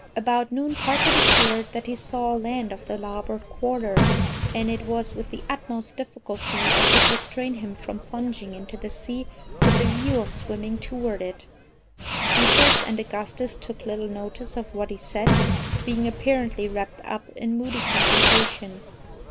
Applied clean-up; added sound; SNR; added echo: none; Fireworks; -5 dB; none.